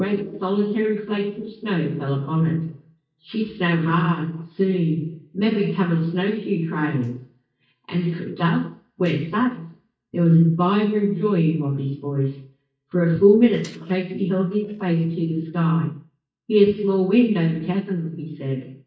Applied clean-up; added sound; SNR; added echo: neural mask model DeepFilterNet 3.